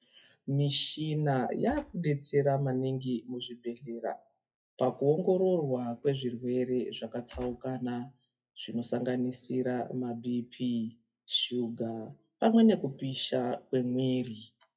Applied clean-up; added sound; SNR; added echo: classical method WPE with log-MMSE.